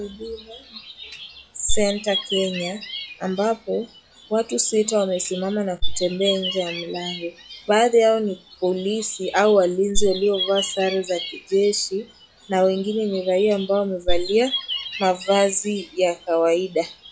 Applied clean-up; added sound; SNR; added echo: classical method log-MMSE.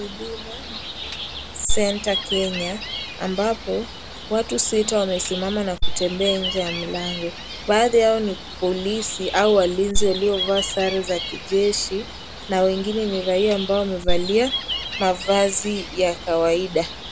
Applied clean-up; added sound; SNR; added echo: none; Gull, seagull; 5 dB; none.